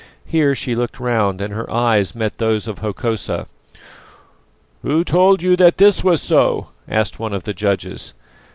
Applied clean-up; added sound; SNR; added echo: none; none; none; none.